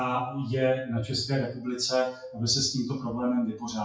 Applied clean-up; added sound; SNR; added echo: classical method WPE with log-MMSE.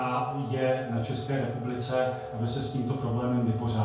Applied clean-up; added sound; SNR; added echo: none; Wind instrument, woodwind instrument; 14 dB; reverberation time 0.5 s.